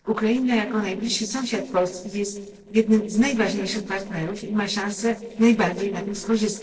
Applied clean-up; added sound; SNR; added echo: neural separator model SepFormer DNS4.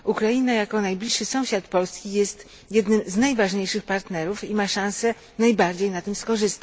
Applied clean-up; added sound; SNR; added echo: none; none; none; none.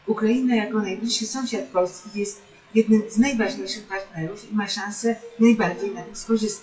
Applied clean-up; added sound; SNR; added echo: classical method WPE with log-MMSE.